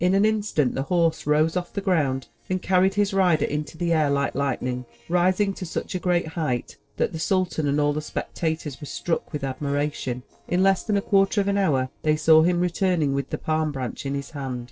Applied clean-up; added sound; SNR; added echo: neural separator model SepFormer DNS4.